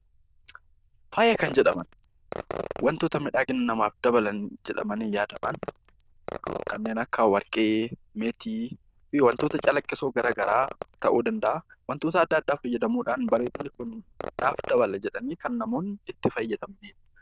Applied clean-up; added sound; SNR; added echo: neural diffusion model UNIVERSE++.